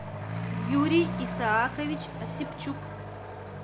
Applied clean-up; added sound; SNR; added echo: none; Accelerating, revving, vroom / Truck; 4 dB; none.